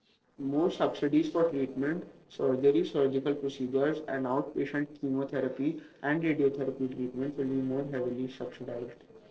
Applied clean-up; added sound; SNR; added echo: neural separator model SepFormer DNS4.